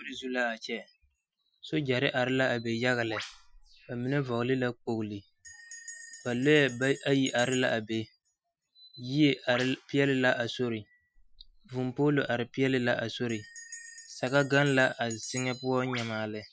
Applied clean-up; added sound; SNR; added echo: classical method Wiener filter.